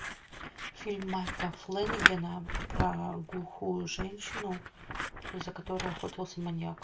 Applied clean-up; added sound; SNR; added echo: none; Scissors; -1 dB; reverberation time 0.2 s.